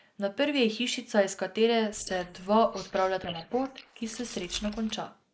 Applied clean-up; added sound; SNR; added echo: neural mask model Resemble Enhance denoiser.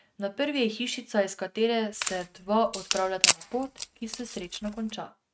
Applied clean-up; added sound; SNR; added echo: neural mask model RNNoise.